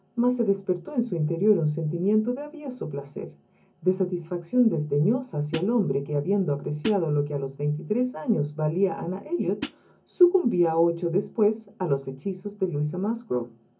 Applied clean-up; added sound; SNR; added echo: none; Hi-hat; 7 dB; reverberation time 0.3 s.